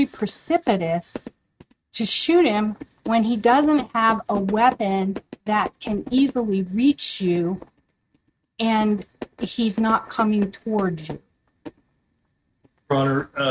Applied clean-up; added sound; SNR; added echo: neural mask model RNNoise.